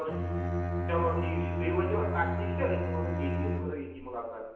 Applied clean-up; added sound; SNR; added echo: none; Bowed string instrument; -3 dB; reverberation time 0.9 s.